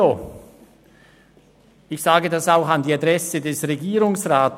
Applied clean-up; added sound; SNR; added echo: none; none; none; none.